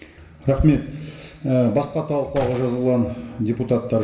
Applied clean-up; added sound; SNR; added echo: none; Gunshot, gunfire; 16 dB; reverberation time 0.7 s.